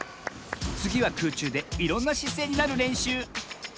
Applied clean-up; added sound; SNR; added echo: none; none; none; none.